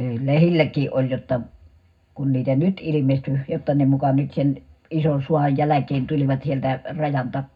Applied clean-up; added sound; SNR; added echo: none; none; none; reverberation time 0.3 s.